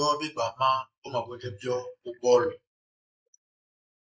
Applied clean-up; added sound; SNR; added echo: neural mask model Resemble Enhance denoiser.